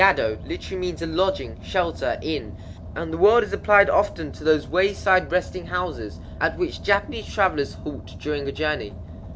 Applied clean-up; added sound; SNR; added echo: none; Car; 13 dB; none.